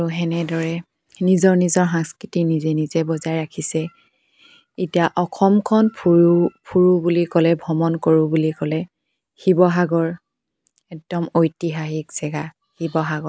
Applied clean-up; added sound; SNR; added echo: none; none; none; none.